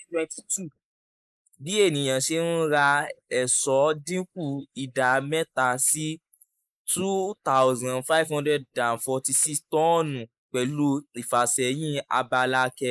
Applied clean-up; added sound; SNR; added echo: neural mask model Resemble Enhance denoiser.